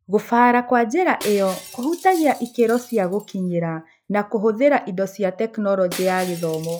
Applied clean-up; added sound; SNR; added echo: classical method log-MMSE.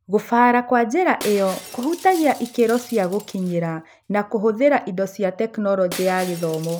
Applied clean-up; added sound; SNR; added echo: none; Shatter; 19 dB; none.